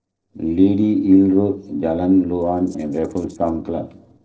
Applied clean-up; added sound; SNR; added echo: neural separator model SepFormer DNS4.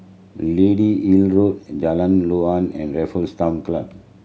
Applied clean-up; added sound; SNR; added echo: none; none; none; none.